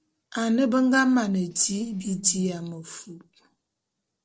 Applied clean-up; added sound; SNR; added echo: neural separator model SepFormer DNS4.